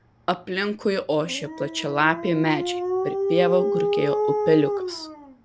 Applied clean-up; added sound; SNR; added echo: none; Dog; 2 dB; none.